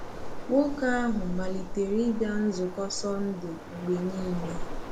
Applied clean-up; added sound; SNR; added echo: none; Waves, surf; 5 dB; none.